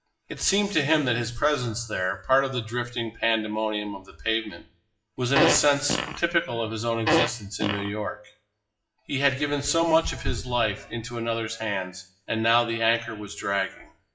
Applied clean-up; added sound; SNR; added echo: classical method WPE with log-MMSE.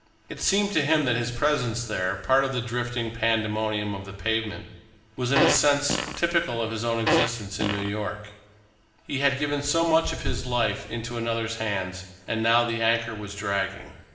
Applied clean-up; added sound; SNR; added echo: none; Fart; 0 dB; reverberation time 1.2 s.